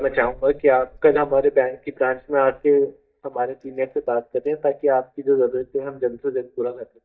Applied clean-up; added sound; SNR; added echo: neural mask model DeepFilterNet 3.